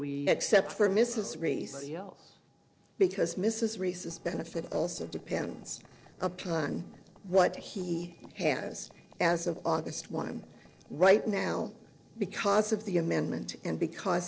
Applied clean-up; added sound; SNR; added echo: neural separator model SepFormer DNS4.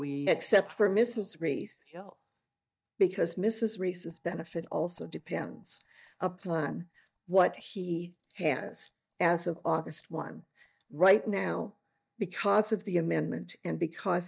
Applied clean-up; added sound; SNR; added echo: neural mask model DeepFilterNet 3.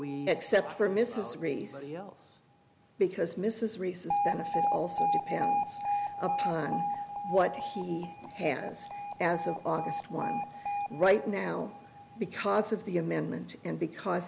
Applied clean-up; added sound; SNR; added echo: none; Alarm; 4 dB; none.